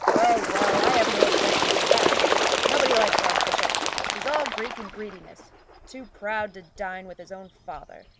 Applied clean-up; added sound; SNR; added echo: none; Bird; -4 dB; none.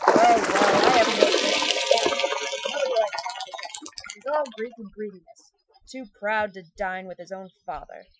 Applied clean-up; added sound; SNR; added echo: classical method Wiener filter.